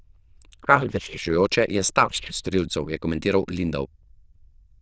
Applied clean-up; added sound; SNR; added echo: neural diffusion model UNIVERSE++.